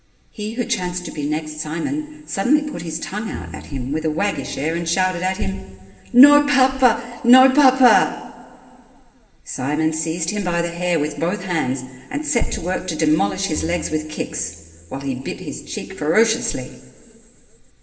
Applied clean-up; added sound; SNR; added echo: none; Bowed string instrument; 19 dB; reverberation time 2.9 s.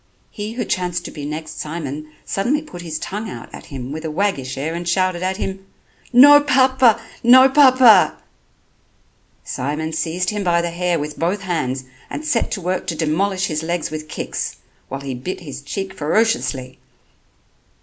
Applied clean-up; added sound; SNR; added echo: none; none; none; none.